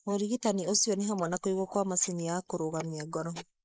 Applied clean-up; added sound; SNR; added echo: neural mask model Resemble Enhance denoiser.